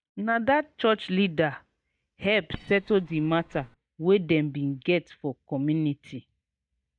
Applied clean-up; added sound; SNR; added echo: neural mask model DeepFilterNet 3.